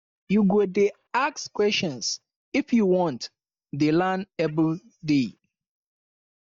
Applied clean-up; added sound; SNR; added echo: neural mask model DeepFilterNet 3.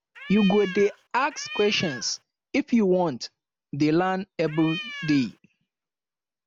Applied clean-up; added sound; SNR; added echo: none; Cat; 11 dB; none.